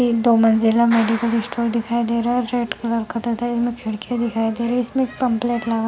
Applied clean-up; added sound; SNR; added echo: none; Clapping; 20 dB; none.